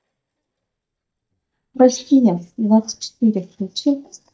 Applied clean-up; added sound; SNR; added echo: neural mask model DeepFilterNet 3.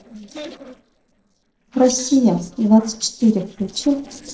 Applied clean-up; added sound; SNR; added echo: neural separator model SepFormer DNS4.